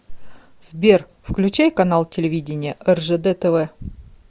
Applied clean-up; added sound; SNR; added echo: none; none; none; none.